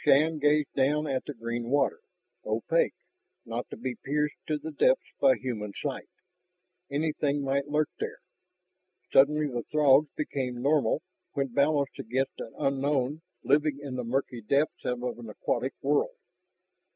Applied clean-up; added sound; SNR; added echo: none; none; none; none.